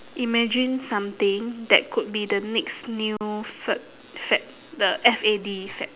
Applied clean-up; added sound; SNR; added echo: none; none; none; none.